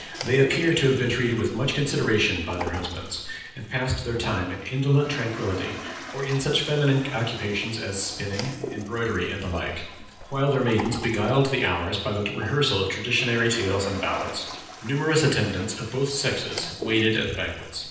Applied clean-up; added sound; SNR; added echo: none; Toilet flush; 13 dB; reverberation time 0.9 s.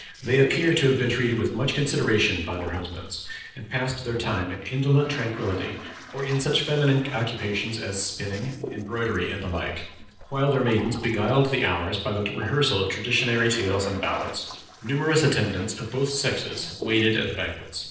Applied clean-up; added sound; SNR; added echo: neural separator model SepFormer DNS4.